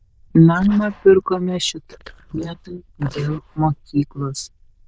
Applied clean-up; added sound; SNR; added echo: neural diffusion model UNIVERSE++.